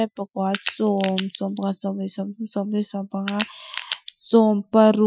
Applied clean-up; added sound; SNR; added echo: classical method Wiener filter.